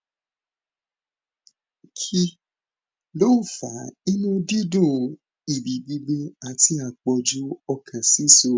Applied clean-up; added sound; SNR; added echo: none; none; none; none.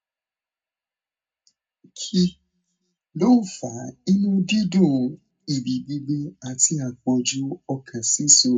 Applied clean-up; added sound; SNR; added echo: none; none; none; reverberation time 0.3 s.